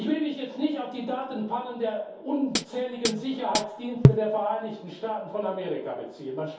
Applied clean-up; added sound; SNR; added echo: none; Hi-hat; -4 dB; reverberation time 0.6 s.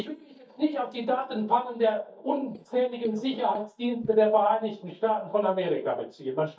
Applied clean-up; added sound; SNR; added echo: neural mask model DeepFilterNet 3.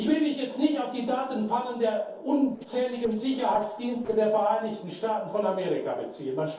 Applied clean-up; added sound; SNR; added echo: neural separator model SepFormer DNS4.